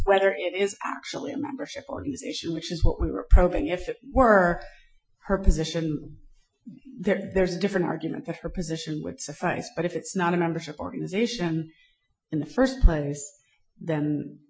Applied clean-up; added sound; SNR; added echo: classical method Wiener filter.